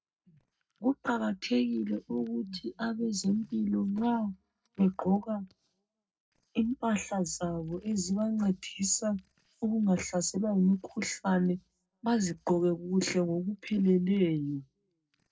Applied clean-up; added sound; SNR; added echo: neural separator model SepFormer DNS4.